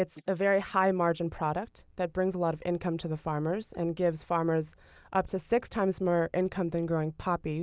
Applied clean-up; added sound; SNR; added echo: neural mask model Resemble Enhance denoiser.